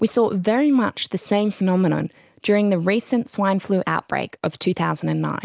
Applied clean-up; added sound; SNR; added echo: none; none; none; none.